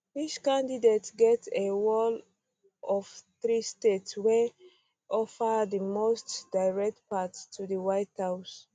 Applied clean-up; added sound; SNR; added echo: none; none; none; none.